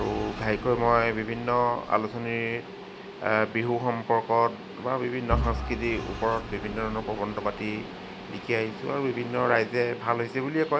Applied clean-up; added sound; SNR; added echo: none; Engine / Vehicle; 12 dB; none.